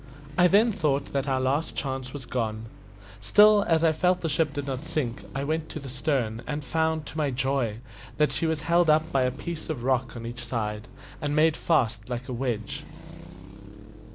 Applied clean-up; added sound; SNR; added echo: none; Traffic noise, roadway noise; 18 dB; none.